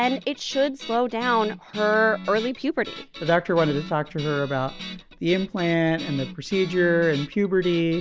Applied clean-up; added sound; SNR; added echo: none; Guitar; 14 dB; none.